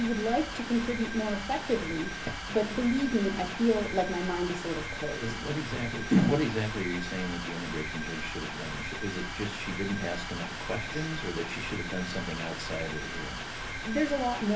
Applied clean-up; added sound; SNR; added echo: none; Mechanisms; 5 dB; reverberation time 0.3 s.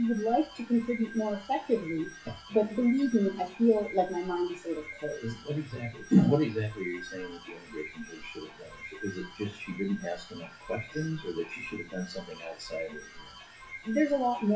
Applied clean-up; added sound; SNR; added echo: classical method WPE with log-MMSE.